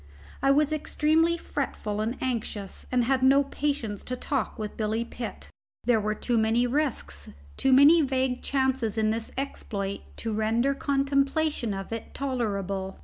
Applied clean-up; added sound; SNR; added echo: none; none; none; none.